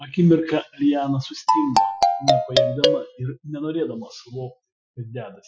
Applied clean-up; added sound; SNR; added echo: classical method Wiener filter.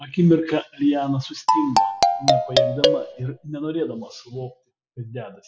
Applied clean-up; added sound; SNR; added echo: none; Marimba, xylophone; -5 dB; none.